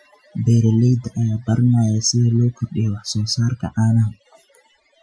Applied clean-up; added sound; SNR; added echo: classical method Wiener filter.